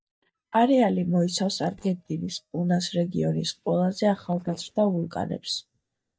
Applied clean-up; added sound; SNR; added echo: neural mask model DeepFilterNet 3.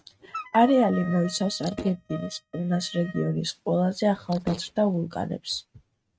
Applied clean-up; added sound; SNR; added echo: neural mask model RNNoise.